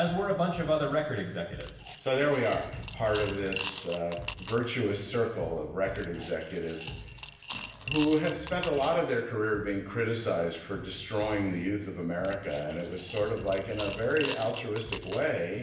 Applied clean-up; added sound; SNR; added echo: none; Coin (dropping) / Glass; 8 dB; reverberation time 0.8 s.